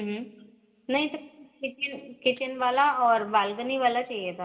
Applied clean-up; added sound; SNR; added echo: none; none; none; reverberation time 1.5 s.